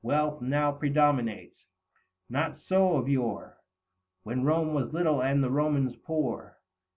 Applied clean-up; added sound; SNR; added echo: none; none; none; none.